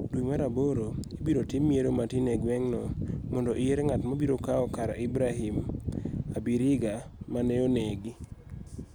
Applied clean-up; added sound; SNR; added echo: none; none; none; none.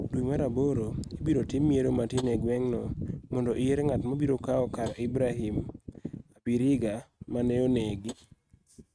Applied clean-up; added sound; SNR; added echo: neural mask model RNNoise.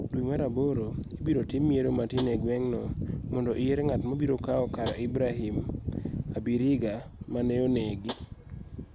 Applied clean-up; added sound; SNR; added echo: none; Tap; 17 dB; none.